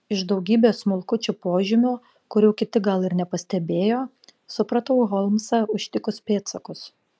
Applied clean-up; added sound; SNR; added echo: none; none; none; none.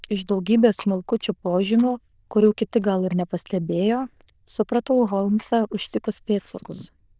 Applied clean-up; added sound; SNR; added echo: neural diffusion model UNIVERSE++.